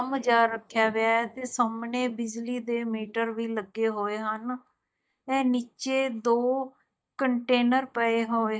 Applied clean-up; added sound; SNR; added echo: neural mask model DeepFilterNet 3.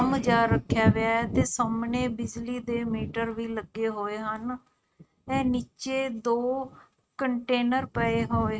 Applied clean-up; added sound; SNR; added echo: neural mask model RNNoise.